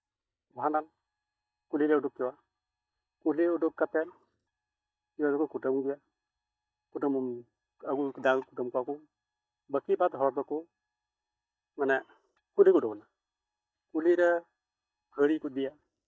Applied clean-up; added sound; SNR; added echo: neural mask model DeepFilterNet 3.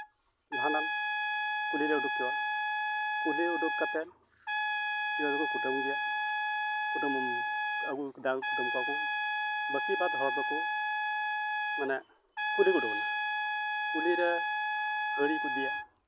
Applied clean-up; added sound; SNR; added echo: none; Trumpet; -4 dB; none.